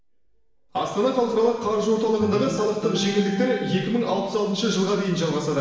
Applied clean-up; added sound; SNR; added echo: none; Organ; 10 dB; reverberation time 1.1 s.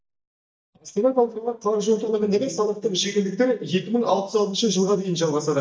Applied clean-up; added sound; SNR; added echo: neural mask model DeepFilterNet 3.